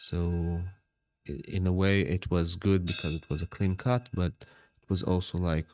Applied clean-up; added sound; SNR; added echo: neural mask model RNNoise.